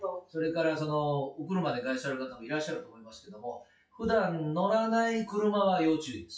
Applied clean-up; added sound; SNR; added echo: classical method WPE with log-MMSE.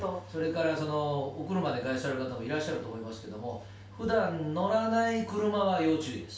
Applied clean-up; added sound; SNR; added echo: none; Mechanical fan; 17 dB; reverberation time 0.3 s.